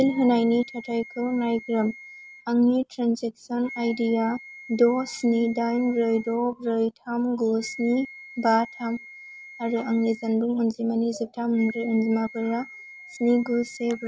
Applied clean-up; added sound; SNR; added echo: none; Wind instrument, woodwind instrument; 19 dB; none.